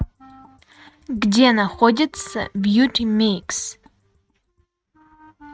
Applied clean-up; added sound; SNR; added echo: neural mask model RNNoise.